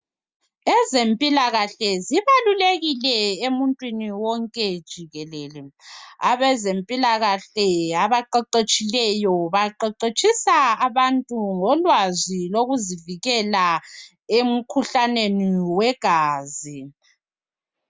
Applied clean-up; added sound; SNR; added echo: none; none; none; none.